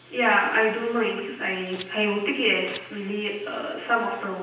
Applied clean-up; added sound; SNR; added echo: none; Domestic sounds, home sounds; 18 dB; reverberation time 0.9 s.